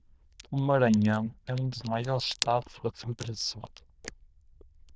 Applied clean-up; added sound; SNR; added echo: neural diffusion model UNIVERSE++.